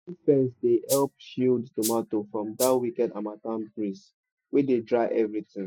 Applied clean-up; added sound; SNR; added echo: classical method Wiener filter.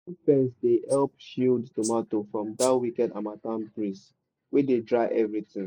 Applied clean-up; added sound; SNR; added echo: neural mask model Resemble Enhance denoiser.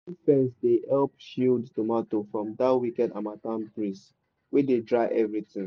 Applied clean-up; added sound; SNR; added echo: none; none; none; none.